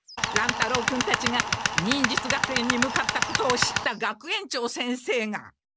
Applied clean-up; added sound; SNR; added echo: none; Tools; -2 dB; none.